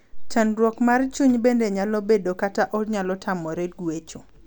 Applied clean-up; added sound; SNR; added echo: none; none; none; none.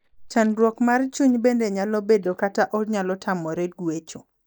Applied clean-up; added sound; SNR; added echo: neural mask model DeepFilterNet 3.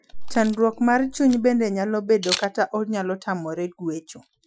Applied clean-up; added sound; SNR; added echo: classical method Wiener filter.